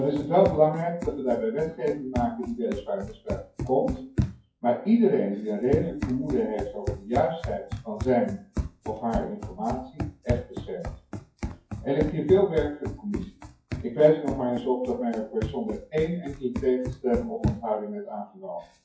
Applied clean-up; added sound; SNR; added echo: classical method WPE with log-MMSE.